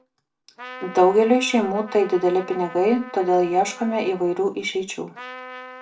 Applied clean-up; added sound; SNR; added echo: none; Trumpet; 18 dB; reverberation time 0.2 s.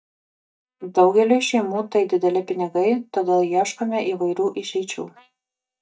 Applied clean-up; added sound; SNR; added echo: neural mask model DeepFilterNet 3.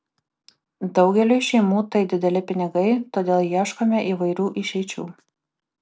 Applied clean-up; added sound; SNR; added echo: none; none; none; none.